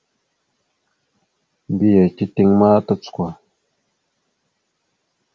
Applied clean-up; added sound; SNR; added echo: none; none; none; none.